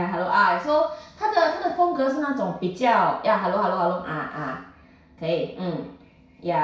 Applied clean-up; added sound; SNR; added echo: none; none; none; reverberation time 0.6 s.